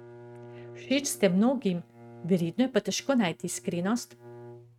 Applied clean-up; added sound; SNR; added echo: neural mask model RNNoise.